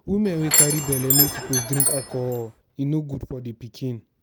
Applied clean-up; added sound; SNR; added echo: none; Door / Chime; -3 dB; none.